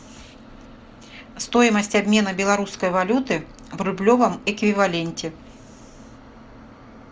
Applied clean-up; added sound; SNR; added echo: none; none; none; none.